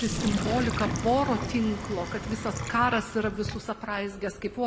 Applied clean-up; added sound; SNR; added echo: none; Sink (filling or washing) + Wind; 5 dB; none.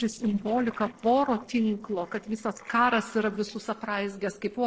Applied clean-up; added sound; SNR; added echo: neural separator model SepFormer DNS4.